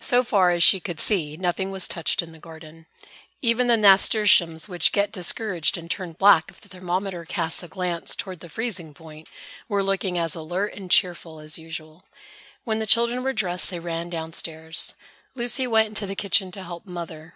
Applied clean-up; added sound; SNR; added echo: none; none; none; none.